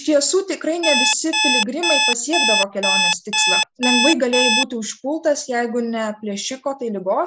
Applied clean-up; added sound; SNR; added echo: none; Alarm; -3 dB; none.